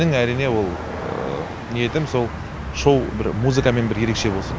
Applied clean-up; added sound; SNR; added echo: none; none; none; none.